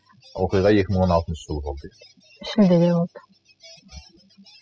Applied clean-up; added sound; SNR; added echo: classical method spectral subtraction.